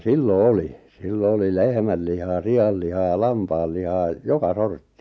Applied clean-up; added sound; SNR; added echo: none; none; none; none.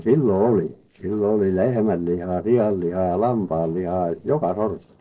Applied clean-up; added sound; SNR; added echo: neural separator model SepFormer DNS4.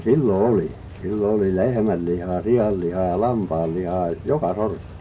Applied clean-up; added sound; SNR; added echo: none; Rain; 17 dB; reverberation time 0.2 s.